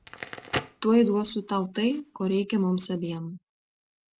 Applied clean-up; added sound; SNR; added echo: none; Crackle; 14 dB; none.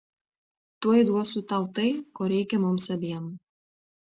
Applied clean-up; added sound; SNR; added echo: none; none; none; none.